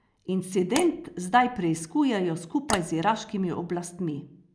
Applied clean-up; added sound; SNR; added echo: neural mask model Resemble Enhance denoiser.